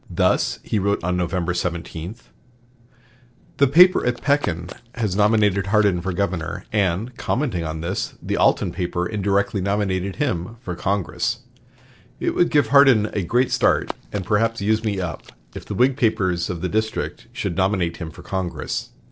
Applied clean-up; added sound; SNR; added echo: neural separator model SepFormer DNS4.